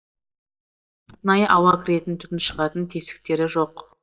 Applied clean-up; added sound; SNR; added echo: neural mask model DeepFilterNet 3.